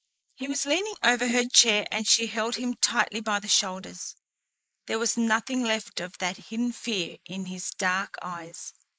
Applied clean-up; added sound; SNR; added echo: neural mask model Resemble Enhance denoiser.